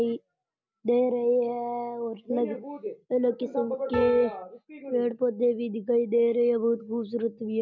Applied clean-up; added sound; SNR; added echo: none; Piano; 7 dB; none.